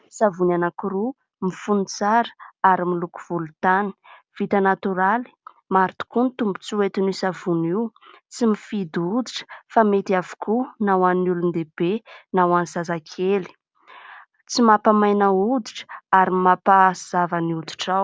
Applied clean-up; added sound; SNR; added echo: none; none; none; none.